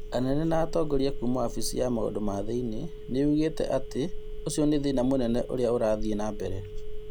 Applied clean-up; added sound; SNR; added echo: none; Telephone; 4 dB; none.